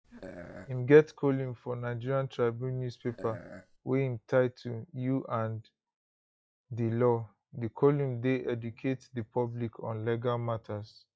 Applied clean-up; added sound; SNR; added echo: classical method log-MMSE.